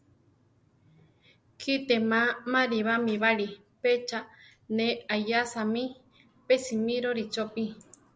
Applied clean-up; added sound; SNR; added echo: none; none; none; none.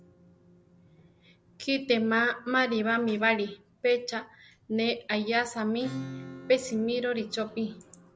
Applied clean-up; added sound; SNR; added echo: none; Acoustic guitar / Strum; 17 dB; none.